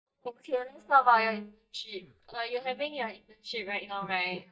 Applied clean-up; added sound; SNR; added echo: neural mask model DeepFilterNet 3.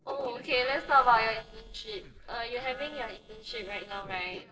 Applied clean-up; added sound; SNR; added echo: neural separator model SepFormer DNS4.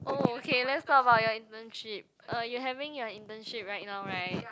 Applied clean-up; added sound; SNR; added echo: none; none; none; none.